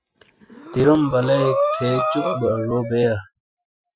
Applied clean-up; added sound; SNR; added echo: classical method Wiener filter.